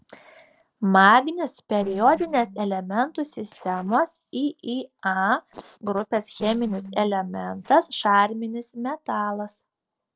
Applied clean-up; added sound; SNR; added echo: neural separator model SepFormer DNS4.